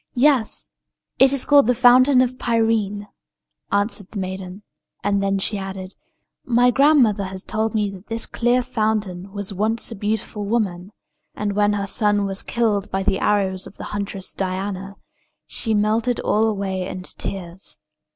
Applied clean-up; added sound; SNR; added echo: none; none; none; none.